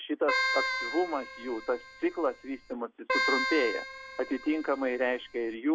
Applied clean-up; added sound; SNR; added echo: none; Keyboard (musical); 3 dB; none.